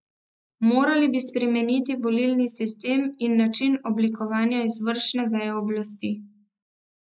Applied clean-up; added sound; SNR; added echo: neural mask model Resemble Enhance denoiser.